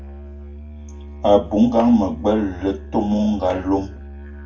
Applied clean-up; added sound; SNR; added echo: none; Musical instrument; 15 dB; reverberation time 0.2 s.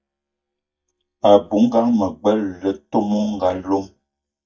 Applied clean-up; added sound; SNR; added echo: neural mask model DeepFilterNet 3.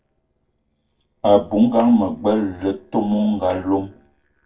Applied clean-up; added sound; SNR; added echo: neural separator model SepFormer DNS4.